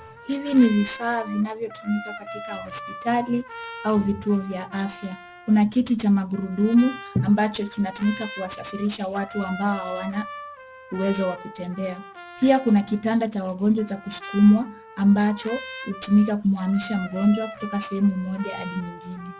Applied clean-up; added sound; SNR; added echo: none; Trumpet; 15 dB; none.